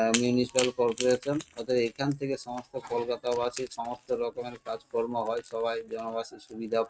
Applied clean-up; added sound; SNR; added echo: neural mask model RNNoise.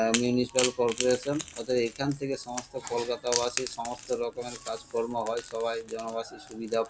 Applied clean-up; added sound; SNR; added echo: none; Crack / Crackle; 9 dB; none.